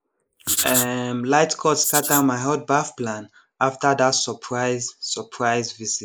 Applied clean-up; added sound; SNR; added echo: neural mask model Resemble Enhance denoiser.